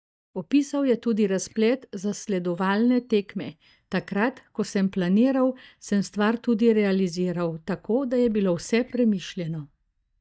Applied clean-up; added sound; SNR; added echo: neural mask model DeepFilterNet 3.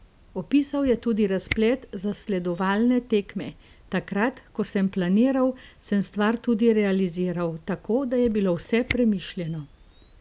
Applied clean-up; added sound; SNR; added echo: none; Camera; 18 dB; none.